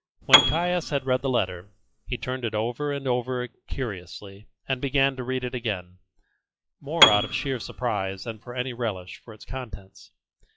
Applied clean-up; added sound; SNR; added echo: classical method log-MMSE.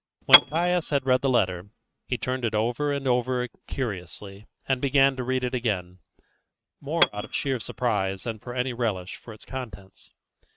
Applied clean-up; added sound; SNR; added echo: neural mask model RNNoise.